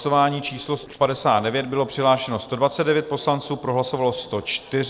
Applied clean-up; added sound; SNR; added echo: neural separator model SepFormer DNS4.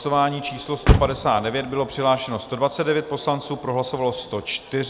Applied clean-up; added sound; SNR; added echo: none; Motor vehicle (road); 4 dB; none.